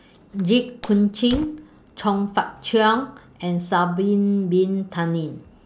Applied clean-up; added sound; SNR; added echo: none; Fire; 18 dB; none.